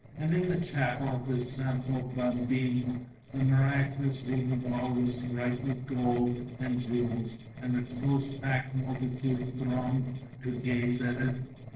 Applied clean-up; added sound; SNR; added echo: neural separator model SepFormer DNS4.